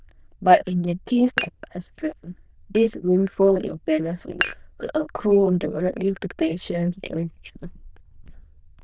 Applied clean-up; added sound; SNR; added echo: neural diffusion model UNIVERSE++.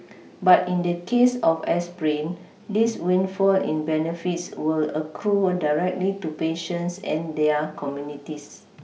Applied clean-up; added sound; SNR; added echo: none; none; none; none.